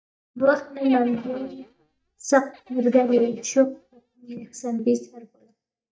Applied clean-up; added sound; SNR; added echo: neural mask model DeepFilterNet 3.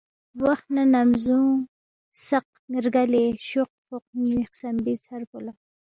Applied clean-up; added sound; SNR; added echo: none; none; none; none.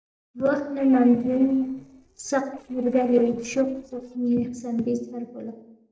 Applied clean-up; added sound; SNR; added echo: neural separator model SepFormer DNS4.